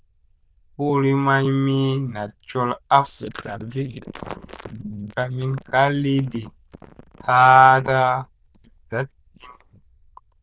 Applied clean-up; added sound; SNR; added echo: neural diffusion model UNIVERSE++.